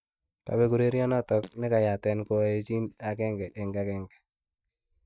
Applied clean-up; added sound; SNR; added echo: neural mask model DeepFilterNet 3.